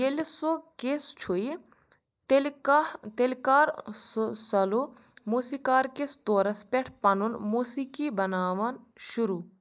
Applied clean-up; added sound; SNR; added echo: neural mask model Resemble Enhance denoiser.